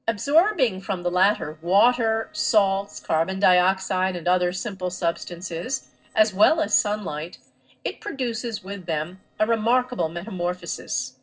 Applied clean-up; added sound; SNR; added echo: neural separator model SepFormer DNS4.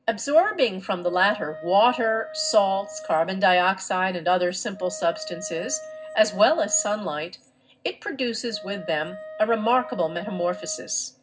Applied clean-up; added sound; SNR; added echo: none; Wind instrument, woodwind instrument; 16 dB; reverberation time 0.4 s.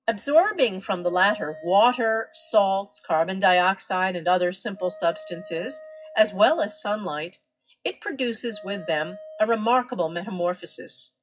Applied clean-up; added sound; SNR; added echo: classical method WPE with log-MMSE.